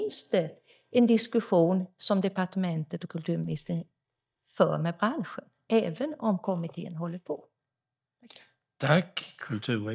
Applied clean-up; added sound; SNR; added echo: neural mask model DeepFilterNet 3.